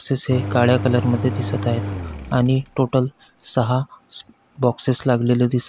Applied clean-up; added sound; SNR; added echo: none; Engine; 7 dB; none.